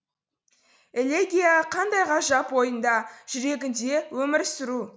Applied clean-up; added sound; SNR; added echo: none; none; none; none.